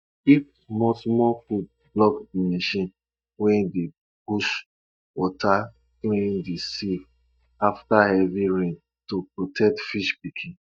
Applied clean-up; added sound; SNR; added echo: neural mask model DeepFilterNet 3.